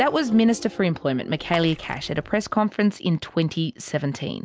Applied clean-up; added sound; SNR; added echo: none; Water / Splash, splatter; 18 dB; none.